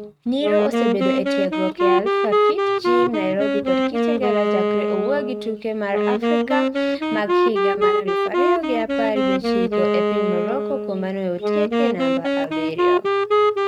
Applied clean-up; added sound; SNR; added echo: neural mask model RNNoise.